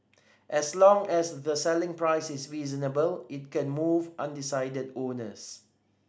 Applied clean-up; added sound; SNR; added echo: none; none; none; none.